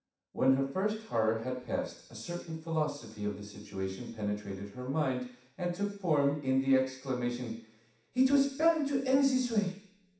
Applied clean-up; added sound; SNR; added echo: none; none; none; reverberation time 0.7 s.